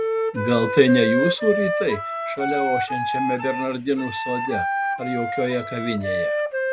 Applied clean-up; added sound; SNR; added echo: none; Wind instrument, woodwind instrument; 1 dB; none.